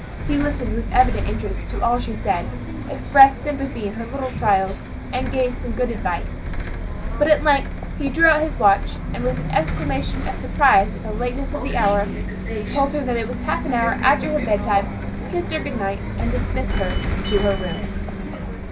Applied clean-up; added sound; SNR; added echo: none; Bus; 3 dB; none.